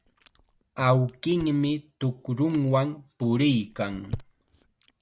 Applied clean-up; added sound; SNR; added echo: none; Chewing, mastication; 19 dB; none.